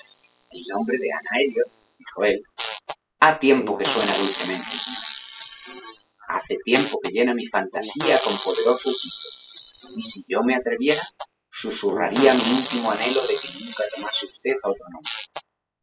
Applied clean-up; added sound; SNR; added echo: classical method spectral subtraction.